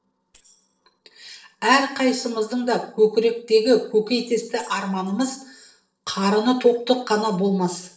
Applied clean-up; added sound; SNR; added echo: neural separator model SepFormer DNS4.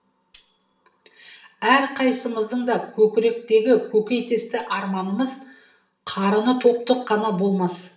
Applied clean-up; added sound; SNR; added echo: none; Tambourine; 20 dB; reverberation time 0.6 s.